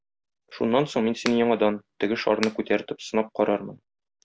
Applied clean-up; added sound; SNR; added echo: none; Finger snapping; 15 dB; none.